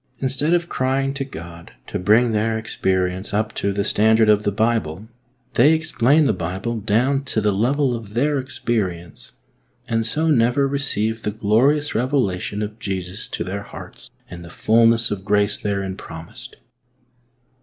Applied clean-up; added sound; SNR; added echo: none; none; none; none.